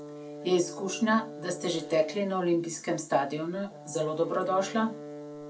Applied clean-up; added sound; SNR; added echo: none; Brass instrument; 14 dB; none.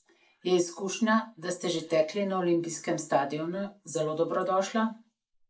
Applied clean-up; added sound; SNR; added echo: neural mask model Resemble Enhance denoiser.